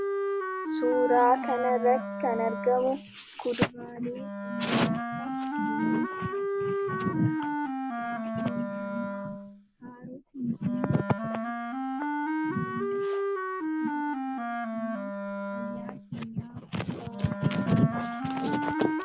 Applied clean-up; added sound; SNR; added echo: none; Wind instrument, woodwind instrument; 1 dB; none.